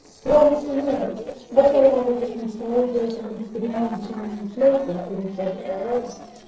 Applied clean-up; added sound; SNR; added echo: neural separator model SepFormer DNS4.